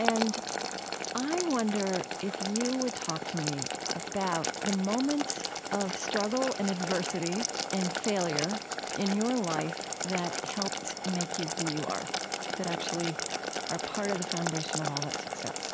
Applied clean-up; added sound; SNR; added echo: none; Boiling; 2 dB; none.